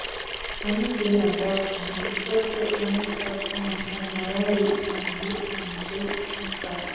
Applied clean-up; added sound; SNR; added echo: none; Sink (filling or washing) / Water tap, faucet; 4 dB; reverberation time 1.2 s.